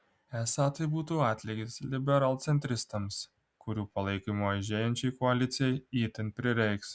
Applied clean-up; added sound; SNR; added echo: none; none; none; none.